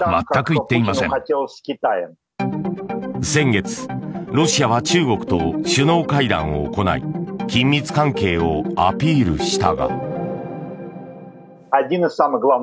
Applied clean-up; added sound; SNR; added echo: none; none; none; none.